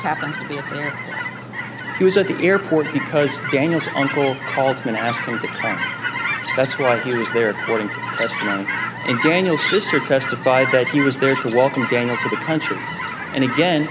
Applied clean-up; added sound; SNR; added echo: none; Chirp, tweet / Fowl; 5 dB; none.